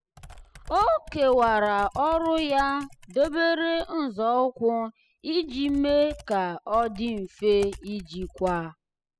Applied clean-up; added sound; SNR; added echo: classical method spectral subtraction.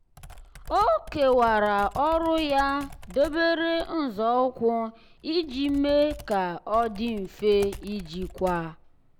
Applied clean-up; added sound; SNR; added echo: none; Computer keyboard; 17 dB; none.